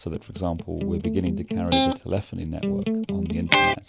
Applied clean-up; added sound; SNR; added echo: none; Electric guitar; -4 dB; none.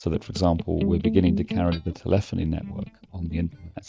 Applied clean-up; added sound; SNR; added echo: neural mask model DeepFilterNet 3.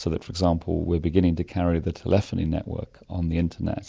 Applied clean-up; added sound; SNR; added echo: none; none; none; none.